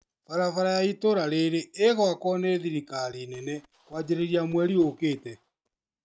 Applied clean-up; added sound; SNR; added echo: neural mask model RNNoise.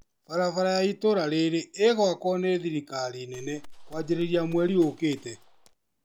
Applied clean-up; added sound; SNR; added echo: none; Gunshot, gunfire; 16 dB; none.